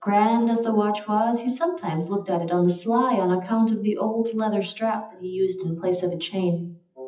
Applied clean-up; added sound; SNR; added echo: classical method WPE with log-MMSE.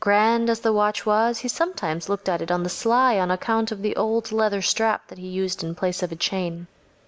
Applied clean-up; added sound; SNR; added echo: none; none; none; none.